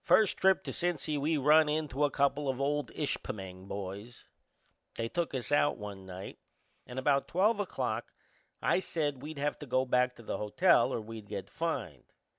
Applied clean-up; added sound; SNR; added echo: none; none; none; none.